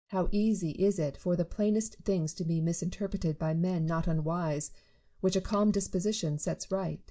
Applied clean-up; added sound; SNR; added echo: neural mask model DeepFilterNet 3.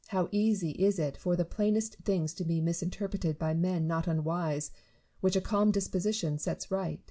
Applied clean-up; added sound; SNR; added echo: none; none; none; none.